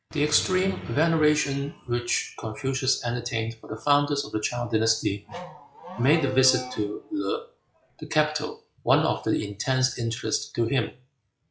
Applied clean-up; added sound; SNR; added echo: classical method log-MMSE.